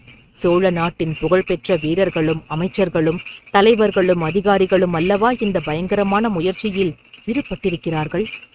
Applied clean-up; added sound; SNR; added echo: neural mask model RNNoise.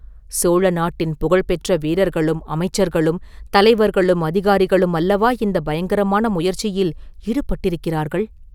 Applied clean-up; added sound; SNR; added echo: none; none; none; none.